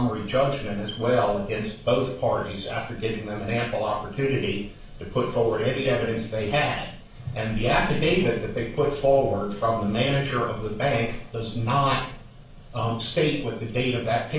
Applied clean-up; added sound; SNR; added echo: none; none; none; reverberation time 0.4 s.